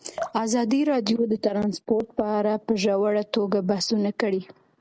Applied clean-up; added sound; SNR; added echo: none; Drip; 16 dB; none.